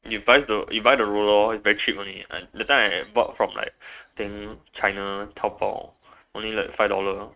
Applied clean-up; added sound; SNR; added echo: neural mask model RNNoise.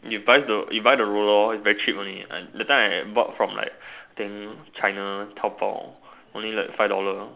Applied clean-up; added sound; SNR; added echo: none; none; none; none.